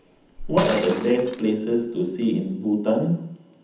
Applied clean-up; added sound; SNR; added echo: none; Shatter; 11 dB; reverberation time 0.8 s.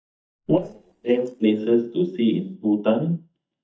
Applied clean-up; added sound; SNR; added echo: neural mask model DeepFilterNet 3.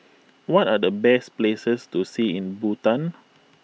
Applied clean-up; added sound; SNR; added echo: none; none; none; none.